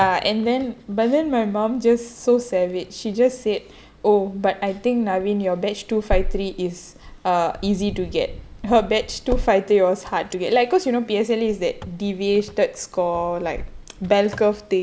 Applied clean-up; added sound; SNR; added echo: none; Wind; 12 dB; none.